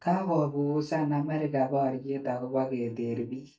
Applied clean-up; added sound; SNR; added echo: neural mask model DeepFilterNet 3.